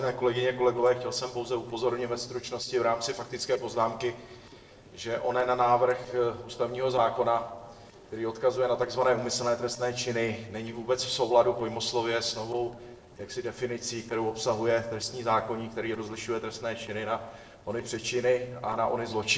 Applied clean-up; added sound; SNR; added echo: neural separator model SepFormer DNS4.